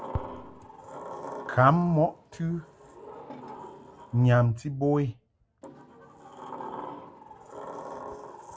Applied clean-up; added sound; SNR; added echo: none; Sliding door; 14 dB; none.